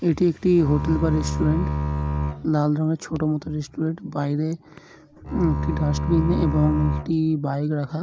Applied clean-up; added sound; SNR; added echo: none; Bowed string instrument; 3 dB; none.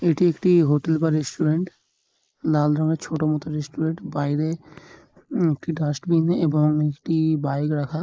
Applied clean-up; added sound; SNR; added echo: neural mask model Resemble Enhance denoiser.